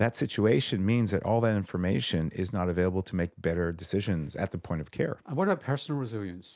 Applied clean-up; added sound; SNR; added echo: none; none; none; none.